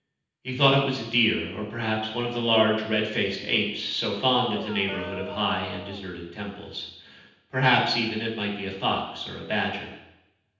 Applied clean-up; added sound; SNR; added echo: none; Dog; 13 dB; reverberation time 0.9 s.